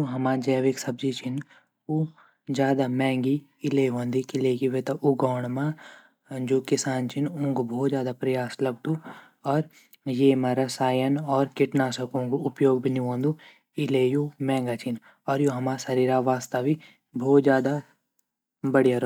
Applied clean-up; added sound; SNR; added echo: none; none; none; none.